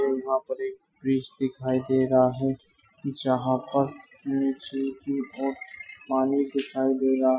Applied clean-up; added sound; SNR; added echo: classical method Wiener filter.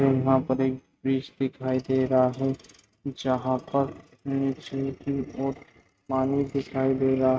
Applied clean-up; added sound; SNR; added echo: neural mask model RNNoise.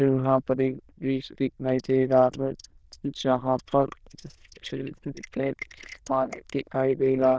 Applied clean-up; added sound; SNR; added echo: neural diffusion model UNIVERSE++.